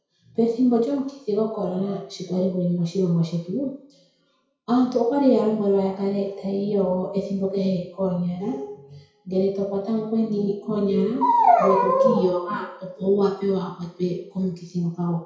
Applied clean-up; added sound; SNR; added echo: none; none; none; reverberation time 0.6 s.